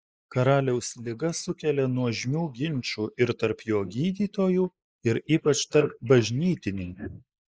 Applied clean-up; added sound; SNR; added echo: neural mask model Resemble Enhance denoiser.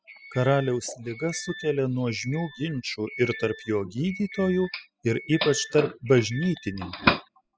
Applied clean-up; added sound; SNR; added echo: classical method spectral subtraction.